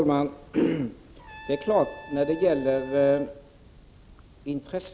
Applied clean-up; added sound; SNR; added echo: none; Trumpet; 19 dB; none.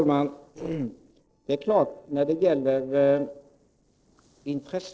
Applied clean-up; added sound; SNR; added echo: neural separator model SepFormer DNS4.